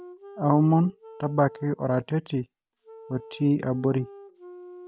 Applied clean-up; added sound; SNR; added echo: none; Wind instrument, woodwind instrument; 19 dB; none.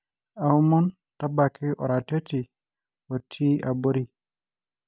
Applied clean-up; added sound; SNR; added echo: none; none; none; none.